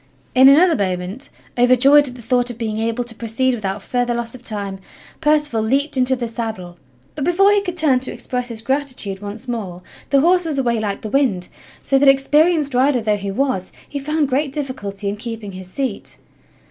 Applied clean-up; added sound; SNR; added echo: none; none; none; none.